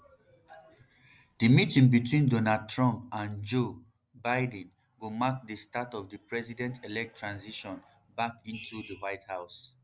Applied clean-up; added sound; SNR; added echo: none; none; none; none.